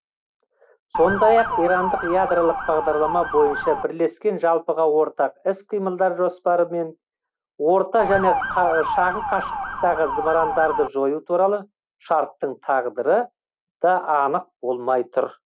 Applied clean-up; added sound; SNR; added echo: none; Motor vehicle (road) / Siren; 4 dB; none.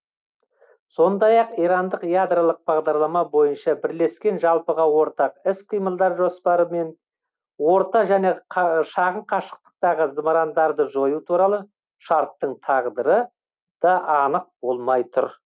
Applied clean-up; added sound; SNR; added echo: none; none; none; none.